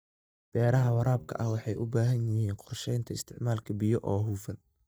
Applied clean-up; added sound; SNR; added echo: neural mask model DeepFilterNet 3.